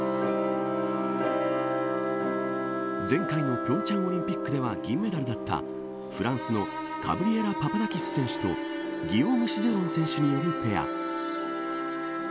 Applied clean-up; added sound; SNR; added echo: none; Wind instrument, woodwind instrument; 5 dB; none.